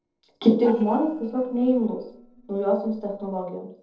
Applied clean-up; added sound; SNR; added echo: neural separator model SepFormer DNS4.